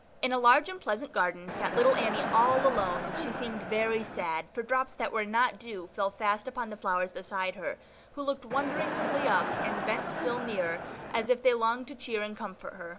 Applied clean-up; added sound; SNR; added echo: none; Crowd; 4 dB; none.